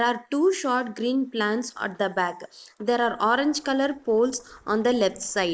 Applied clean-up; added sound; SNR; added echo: neural mask model Resemble Enhance denoiser.